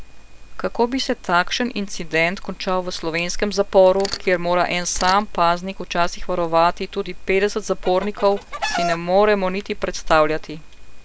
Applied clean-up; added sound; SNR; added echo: none; Mechanisms + Chicken, rooster; 9 dB; none.